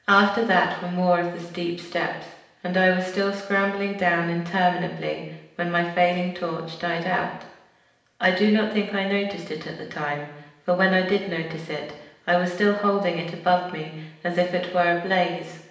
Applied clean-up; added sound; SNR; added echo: none; none; none; reverberation time 0.8 s.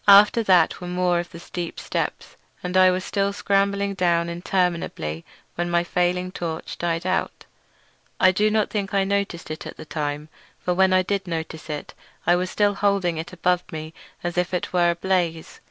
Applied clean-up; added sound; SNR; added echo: none; none; none; none.